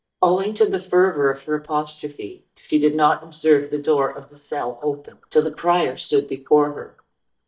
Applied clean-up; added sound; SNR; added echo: neural mask model DeepFilterNet 3.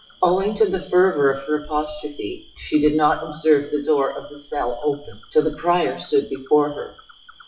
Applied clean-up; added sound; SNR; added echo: classical method WPE with log-MMSE.